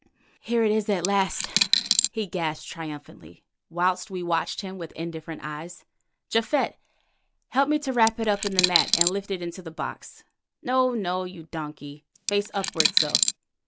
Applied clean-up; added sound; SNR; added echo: none; Coin (dropping); -2 dB; none.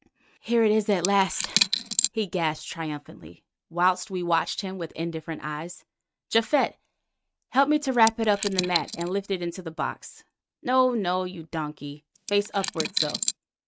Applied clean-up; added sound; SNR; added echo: neural mask model RNNoise.